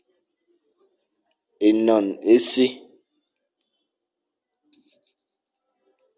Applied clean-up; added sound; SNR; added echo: none; none; none; none.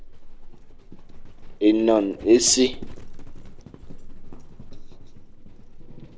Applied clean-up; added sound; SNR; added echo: none; Livestock, farm animals, working animals; 11 dB; none.